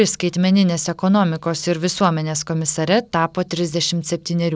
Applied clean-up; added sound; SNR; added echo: none; none; none; none.